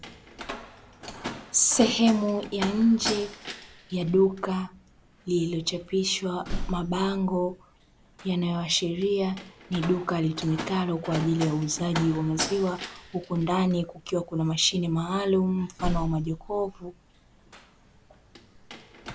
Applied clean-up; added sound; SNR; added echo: none; Slam; 11 dB; none.